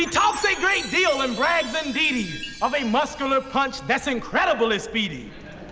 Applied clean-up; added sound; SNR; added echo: none; Chime; 15 dB; none.